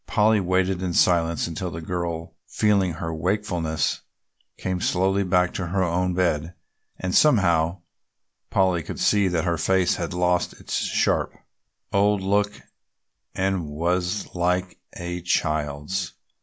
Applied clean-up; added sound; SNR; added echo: none; none; none; none.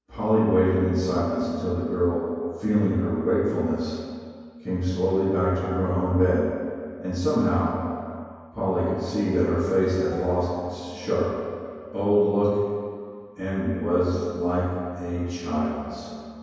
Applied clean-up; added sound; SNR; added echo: none; Bell; 18 dB; reverberation time 2.2 s.